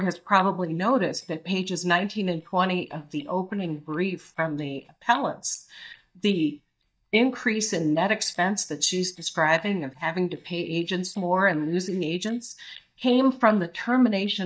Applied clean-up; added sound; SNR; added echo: neural mask model DeepFilterNet 3.